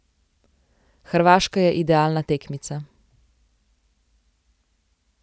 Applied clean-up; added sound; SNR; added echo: none; none; none; none.